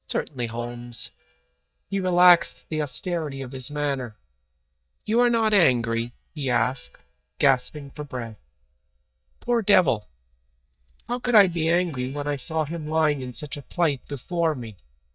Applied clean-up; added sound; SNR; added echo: neural mask model DeepFilterNet 3.